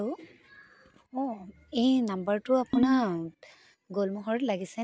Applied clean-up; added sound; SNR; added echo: none; Ringtone; -1 dB; none.